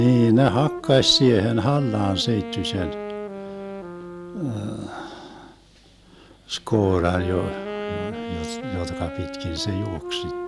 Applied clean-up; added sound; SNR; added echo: none; Wind instrument, woodwind instrument; 10 dB; none.